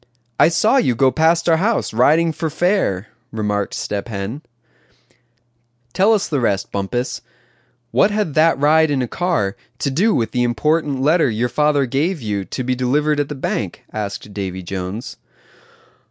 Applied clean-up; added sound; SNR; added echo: none; none; none; none.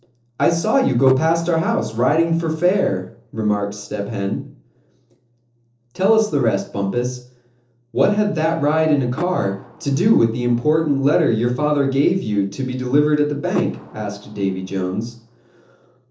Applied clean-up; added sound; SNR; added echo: neural separator model SepFormer DNS4.